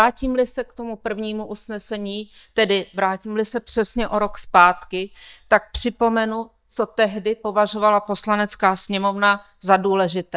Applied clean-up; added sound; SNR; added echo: neural mask model DeepFilterNet 3.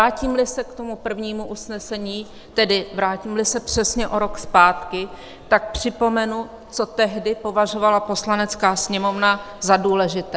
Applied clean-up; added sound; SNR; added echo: none; Dog + Chewing, mastication; 19 dB; none.